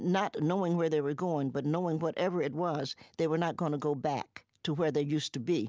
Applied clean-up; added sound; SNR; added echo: none; none; none; none.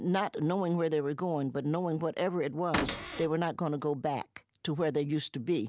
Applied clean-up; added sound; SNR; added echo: none; Cupboard open or close / Door; 3 dB; none.